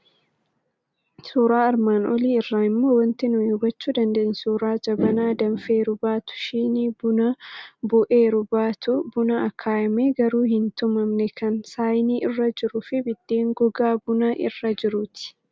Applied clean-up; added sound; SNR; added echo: none; none; none; none.